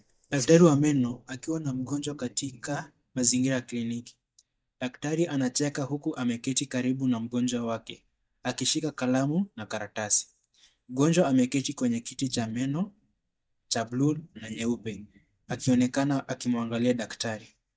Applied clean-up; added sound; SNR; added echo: neural mask model DeepFilterNet 3.